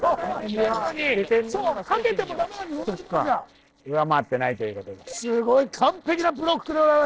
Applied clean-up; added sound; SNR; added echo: neural separator model SepFormer DNS4.